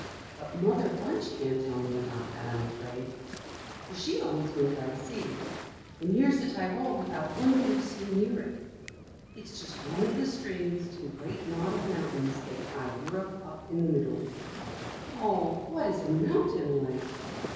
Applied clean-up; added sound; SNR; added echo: none; Waves, surf; 11 dB; reverberation time 1.2 s.